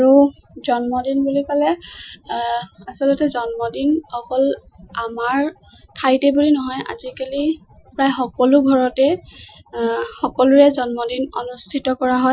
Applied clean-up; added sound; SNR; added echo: classical method Wiener filter.